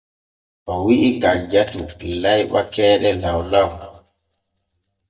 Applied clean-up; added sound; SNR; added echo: neural mask model DeepFilterNet 3.